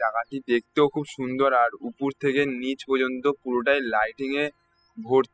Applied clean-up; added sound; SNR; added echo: classical method spectral subtraction.